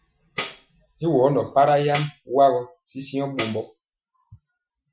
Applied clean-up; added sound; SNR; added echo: classical method Wiener filter.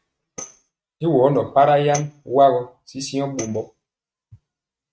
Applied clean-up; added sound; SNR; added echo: neural mask model RNNoise.